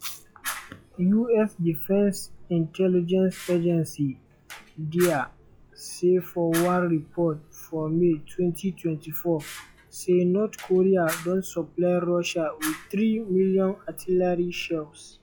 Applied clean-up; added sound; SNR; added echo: classical method log-MMSE.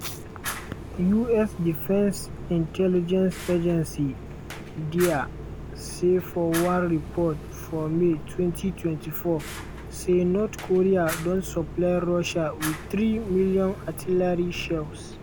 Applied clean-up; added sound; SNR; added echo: none; Fire; 11 dB; none.